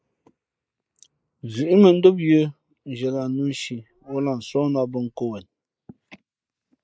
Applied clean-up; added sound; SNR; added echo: neural mask model Resemble Enhance denoiser.